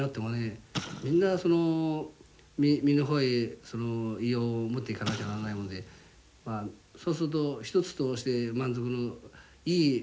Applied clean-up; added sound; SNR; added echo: none; Explosion; 14 dB; none.